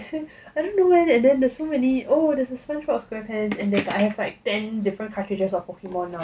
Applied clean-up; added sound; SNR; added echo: none; none; none; none.